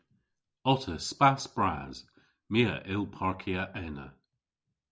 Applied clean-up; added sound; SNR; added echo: none; none; none; none.